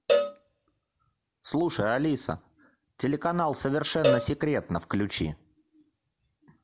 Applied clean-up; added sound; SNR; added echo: none; Cowbell; 1 dB; none.